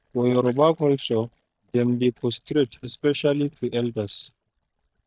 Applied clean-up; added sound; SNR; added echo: neural mask model DeepFilterNet 3.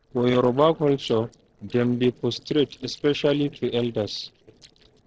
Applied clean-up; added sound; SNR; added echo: neural separator model SepFormer DNS4.